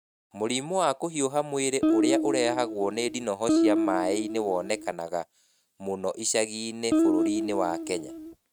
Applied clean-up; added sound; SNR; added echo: neural mask model RNNoise.